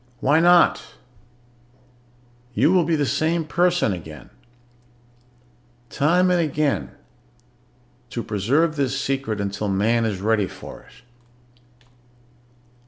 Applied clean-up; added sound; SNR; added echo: none; none; none; none.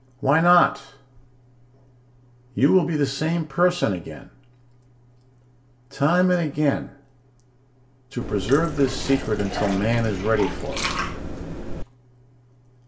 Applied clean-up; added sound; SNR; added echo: none; Liquid; 4 dB; reverberation time 0.2 s.